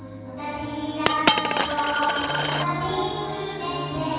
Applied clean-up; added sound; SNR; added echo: none; Coin (dropping); 2 dB; reverberation time 2.1 s.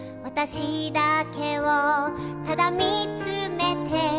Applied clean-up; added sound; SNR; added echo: none; none; none; none.